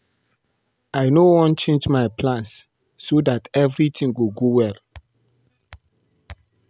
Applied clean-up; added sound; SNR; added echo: none; none; none; none.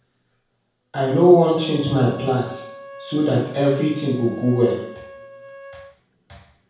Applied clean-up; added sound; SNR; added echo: none; Wind instrument, woodwind instrument; 19 dB; reverberation time 0.6 s.